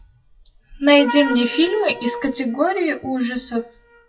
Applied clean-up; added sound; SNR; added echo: classical method WPE with log-MMSE.